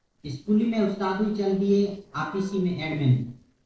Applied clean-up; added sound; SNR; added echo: neural separator model SepFormer DNS4.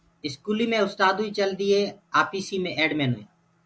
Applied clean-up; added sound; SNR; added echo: none; none; none; none.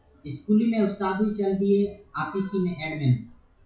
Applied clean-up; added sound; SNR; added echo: classical method WPE with log-MMSE.